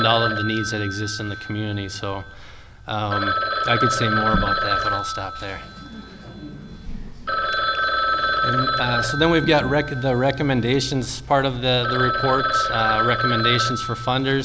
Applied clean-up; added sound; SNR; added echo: none; Telephone; 2 dB; none.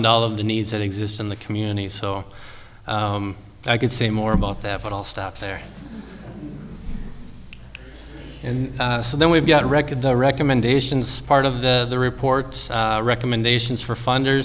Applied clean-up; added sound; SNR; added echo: none; none; none; none.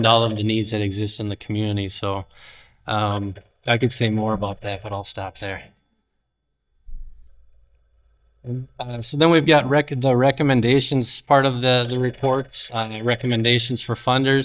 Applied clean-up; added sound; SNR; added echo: neural mask model DeepFilterNet 3.